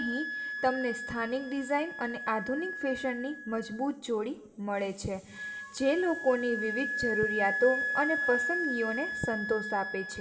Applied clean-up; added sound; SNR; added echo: none; Wind instrument, woodwind instrument; 4 dB; reverberation time 0.8 s.